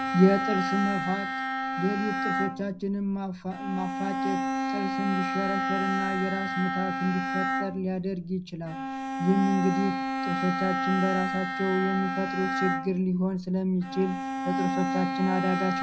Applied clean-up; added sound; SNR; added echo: none; Bowed string instrument; 2 dB; reverberation time 0.4 s.